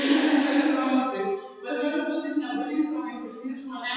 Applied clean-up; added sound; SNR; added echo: classical method WPE with log-MMSE.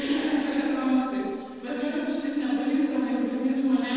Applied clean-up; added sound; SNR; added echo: neural separator model SepFormer DNS4.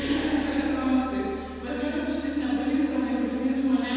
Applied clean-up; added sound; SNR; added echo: none; Bass guitar; 18 dB; reverberation time 2.1 s.